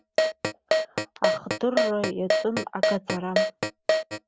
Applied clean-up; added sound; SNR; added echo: none; Keyboard (musical); -5 dB; none.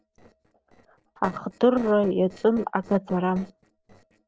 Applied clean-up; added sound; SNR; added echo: neural separator model SepFormer DNS4.